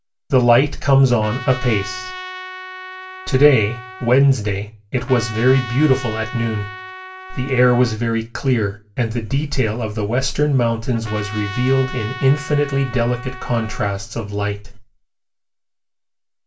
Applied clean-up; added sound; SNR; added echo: none; Trumpet; 14 dB; reverberation time 0.2 s.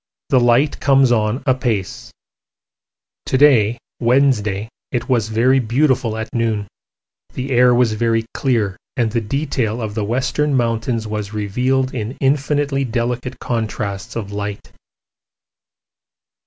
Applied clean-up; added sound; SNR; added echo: none; none; none; none.